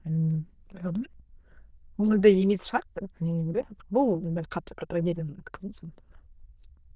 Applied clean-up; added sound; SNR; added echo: neural diffusion model UNIVERSE++.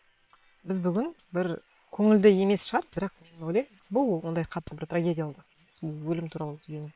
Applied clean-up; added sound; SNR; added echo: neural separator model SepFormer WHAM!.